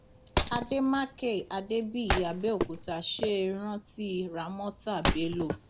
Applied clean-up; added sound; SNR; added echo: none; Wood; 3 dB; none.